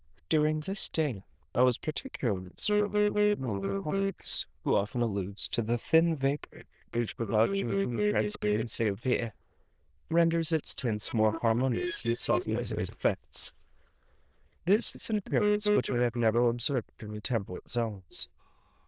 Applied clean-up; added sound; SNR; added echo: neural diffusion model UNIVERSE++.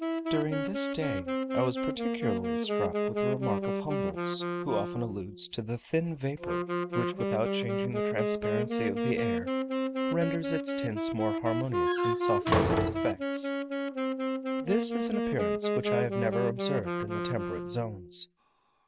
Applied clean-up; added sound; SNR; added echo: none; Slam + Wind instrument, woodwind instrument; -3 dB; none.